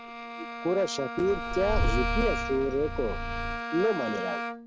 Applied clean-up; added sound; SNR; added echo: none; Bowed string instrument + Engine starting / Car; 1 dB; none.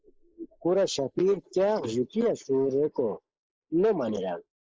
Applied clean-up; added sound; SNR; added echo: neural mask model Resemble Enhance denoiser.